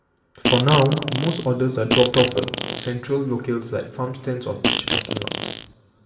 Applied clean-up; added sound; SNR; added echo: none; Fart; 1 dB; reverberation time 2.9 s.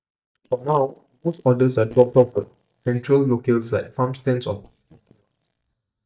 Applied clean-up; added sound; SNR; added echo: neural mask model DeepFilterNet 3.